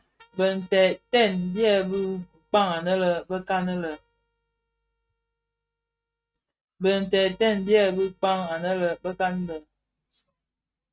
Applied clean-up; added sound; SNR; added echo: neural mask model RNNoise.